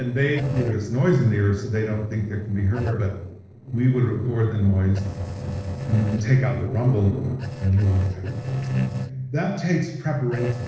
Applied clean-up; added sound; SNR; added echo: neural separator model SepFormer DNS4.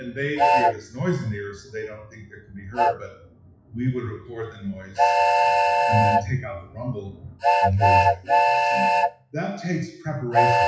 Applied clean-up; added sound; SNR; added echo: classical method WPE with log-MMSE.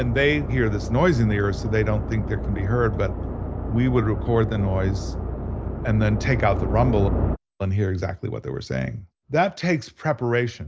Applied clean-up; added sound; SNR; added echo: none; none; none; none.